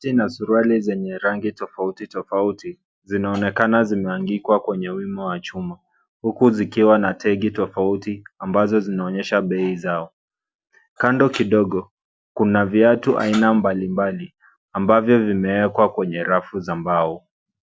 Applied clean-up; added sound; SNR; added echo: none; none; none; none.